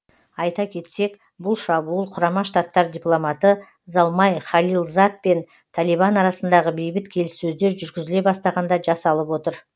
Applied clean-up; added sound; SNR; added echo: none; none; none; none.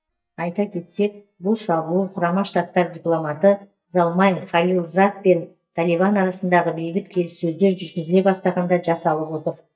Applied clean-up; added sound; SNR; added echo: neural mask model DeepFilterNet 3.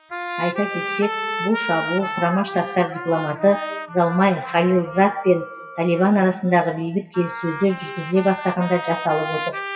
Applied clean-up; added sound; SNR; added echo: classical method WPE with log-MMSE.